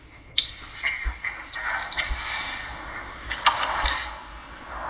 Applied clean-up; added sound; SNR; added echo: neural mask model Resemble Enhance denoiser.